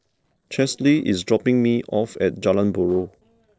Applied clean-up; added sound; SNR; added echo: neural separator model SepFormer DNS4.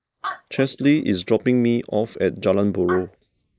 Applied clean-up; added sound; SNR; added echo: neural mask model Resemble Enhance denoiser.